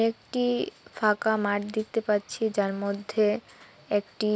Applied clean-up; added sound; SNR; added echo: none; none; none; none.